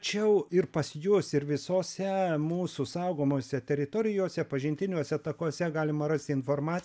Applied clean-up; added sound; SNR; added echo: none; none; none; none.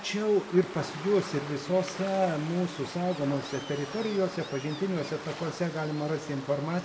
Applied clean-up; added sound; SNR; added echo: none; Waves, surf; 12 dB; reverberation time 1.5 s.